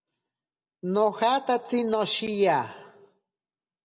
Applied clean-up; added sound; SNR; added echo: none; none; none; none.